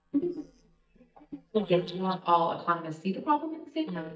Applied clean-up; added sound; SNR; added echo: neural mask model DeepFilterNet 3.